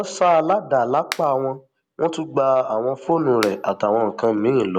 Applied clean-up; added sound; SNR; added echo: none; Finger snapping; 17 dB; none.